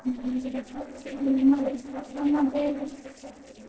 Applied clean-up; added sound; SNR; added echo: neural separator model SepFormer DNS4.